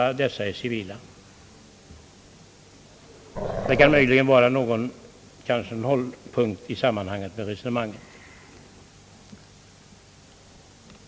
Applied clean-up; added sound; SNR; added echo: none; Growling; 3 dB; none.